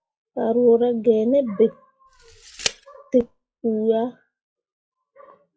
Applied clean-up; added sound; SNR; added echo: classical method WPE with log-MMSE.